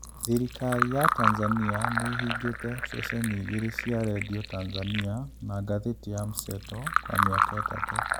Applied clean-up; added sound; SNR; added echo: none; Fill (with liquid); 0 dB; none.